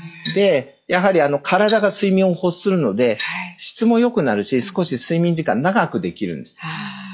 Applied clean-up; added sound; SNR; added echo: classical method log-MMSE.